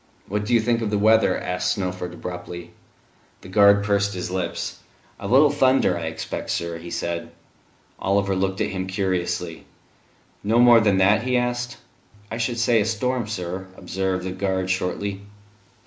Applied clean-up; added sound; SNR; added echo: none; none; none; none.